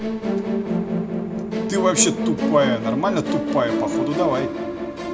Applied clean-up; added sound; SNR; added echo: none; Musical instrument; 0 dB; none.